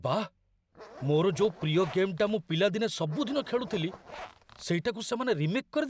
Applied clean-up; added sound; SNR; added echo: none; Zipper (clothing); 19 dB; none.